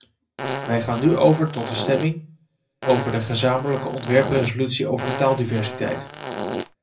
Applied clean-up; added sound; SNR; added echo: none; Fart; 8 dB; reverberation time 0.4 s.